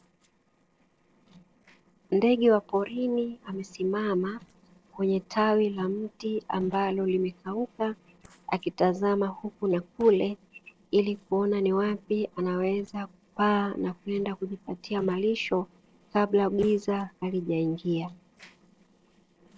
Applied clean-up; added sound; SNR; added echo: neural separator model SepFormer DNS4.